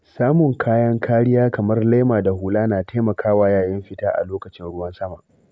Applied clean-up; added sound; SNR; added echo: none; none; none; none.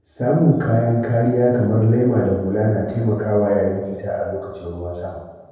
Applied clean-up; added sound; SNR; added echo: none; none; none; reverberation time 1.2 s.